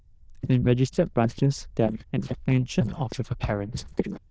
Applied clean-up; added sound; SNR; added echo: neural diffusion model UNIVERSE++.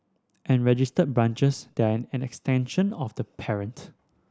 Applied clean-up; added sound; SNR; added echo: none; none; none; none.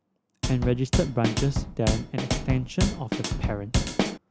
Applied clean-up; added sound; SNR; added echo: none; Drum kit; -1 dB; none.